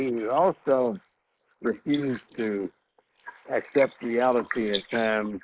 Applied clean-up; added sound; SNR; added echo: neural mask model Resemble Enhance denoiser.